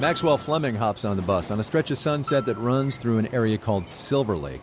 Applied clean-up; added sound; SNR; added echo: none; Bell; 18 dB; none.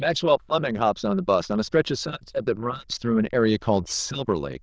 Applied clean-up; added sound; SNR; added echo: neural diffusion model UNIVERSE++.